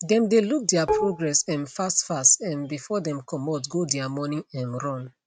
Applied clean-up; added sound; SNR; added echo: neural mask model RNNoise.